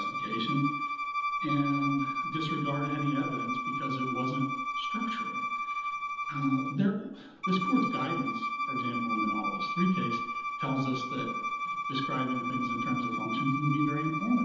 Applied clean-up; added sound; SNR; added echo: none; Bowed string instrument; 1 dB; reverberation time 0.9 s.